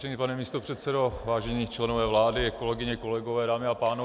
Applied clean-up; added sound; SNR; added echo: none; none; none; none.